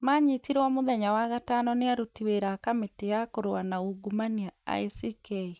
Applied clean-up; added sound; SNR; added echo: none; none; none; none.